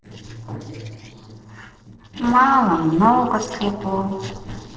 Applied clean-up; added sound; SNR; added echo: neural separator model SepFormer DNS4.